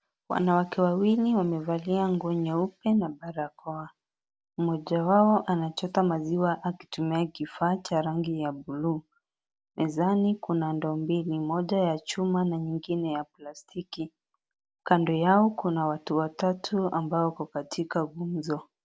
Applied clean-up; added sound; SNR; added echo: none; none; none; none.